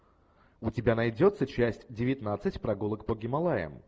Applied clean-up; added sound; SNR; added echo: none; none; none; none.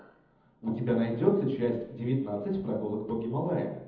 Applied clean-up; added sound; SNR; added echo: none; none; none; reverberation time 1.0 s.